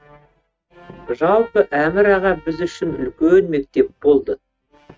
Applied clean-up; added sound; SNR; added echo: neural mask model RNNoise.